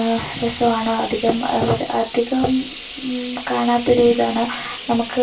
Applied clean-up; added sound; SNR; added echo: none; Frying (food); 12 dB; reverberation time 0.3 s.